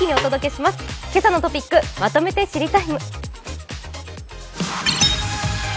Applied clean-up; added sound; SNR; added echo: none; Snare drum; 8 dB; none.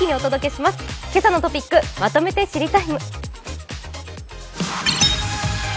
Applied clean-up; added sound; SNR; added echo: none; none; none; none.